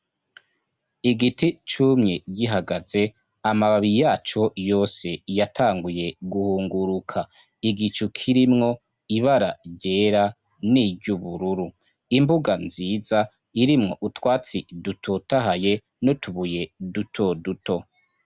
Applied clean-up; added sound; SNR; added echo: none; none; none; none.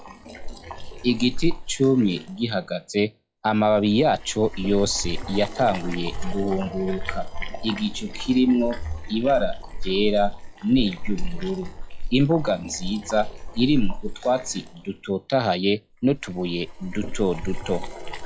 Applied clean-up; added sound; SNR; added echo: classical method log-MMSE.